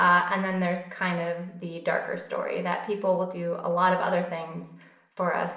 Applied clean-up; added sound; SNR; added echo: none; none; none; reverberation time 0.7 s.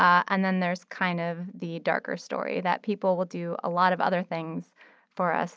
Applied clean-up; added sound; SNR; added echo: none; none; none; none.